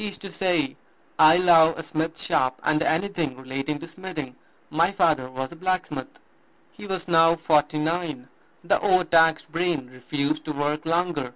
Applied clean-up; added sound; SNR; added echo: none; none; none; none.